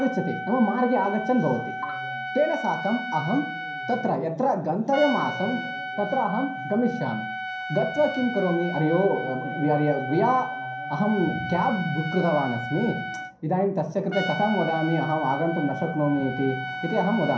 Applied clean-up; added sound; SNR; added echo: none; Trumpet; 8 dB; reverberation time 0.6 s.